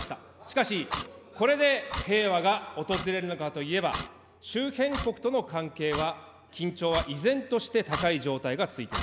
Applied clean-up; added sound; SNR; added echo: none; Clock; 11 dB; none.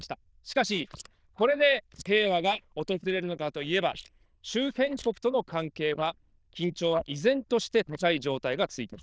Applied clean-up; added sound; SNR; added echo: neural diffusion model UNIVERSE++.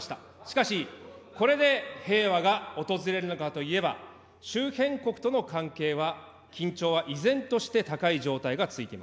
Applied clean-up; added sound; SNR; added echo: none; none; none; none.